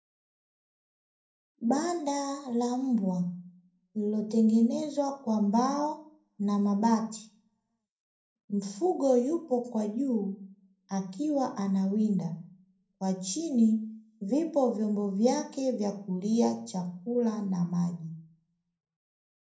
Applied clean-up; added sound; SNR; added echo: none; none; none; reverberation time 0.6 s.